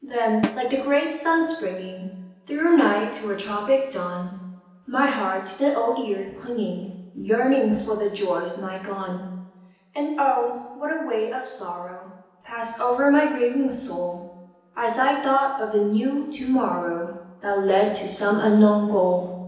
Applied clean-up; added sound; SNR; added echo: none; Snare drum; 10 dB; reverberation time 0.9 s.